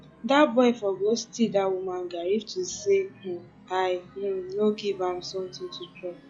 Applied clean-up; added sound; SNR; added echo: classical method log-MMSE.